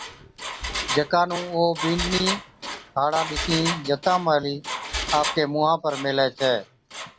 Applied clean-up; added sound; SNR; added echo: none; Engine; 7 dB; none.